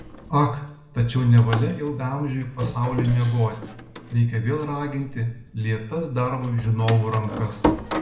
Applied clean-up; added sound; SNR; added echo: none; Door; 10 dB; reverberation time 0.7 s.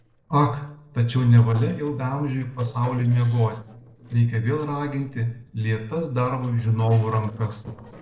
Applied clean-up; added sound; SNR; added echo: neural separator model SepFormer DNS4.